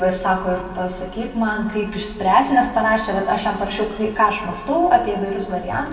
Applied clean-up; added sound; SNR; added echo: none; none; none; reverberation time 0.9 s.